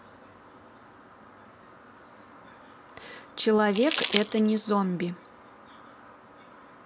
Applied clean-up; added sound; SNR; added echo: none; Crumpling, crinkling; -3 dB; none.